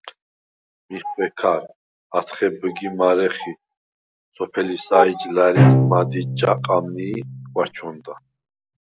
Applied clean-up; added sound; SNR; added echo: none; Bowed string instrument; -2 dB; none.